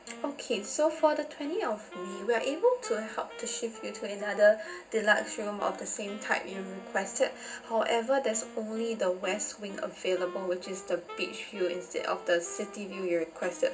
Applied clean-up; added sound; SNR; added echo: none; Wind instrument, woodwind instrument; 17 dB; reverberation time 0.4 s.